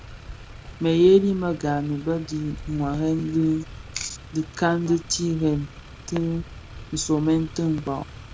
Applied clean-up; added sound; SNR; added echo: none; Motor vehicle (road); 16 dB; none.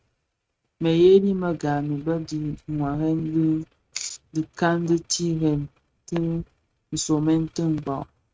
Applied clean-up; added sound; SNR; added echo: neural mask model RNNoise.